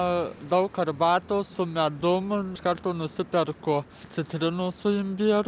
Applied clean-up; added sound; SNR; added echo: none; none; none; none.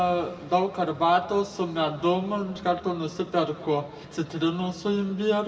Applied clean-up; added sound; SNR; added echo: none; none; none; reverberation time 1.6 s.